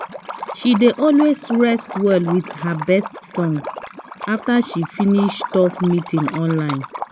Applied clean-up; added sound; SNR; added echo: none; Liquid; 12 dB; none.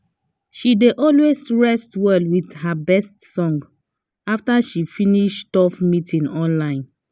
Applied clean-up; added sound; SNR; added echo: none; none; none; none.